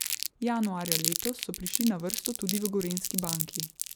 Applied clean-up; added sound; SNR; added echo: none; Crumpling, crinkling; 2 dB; none.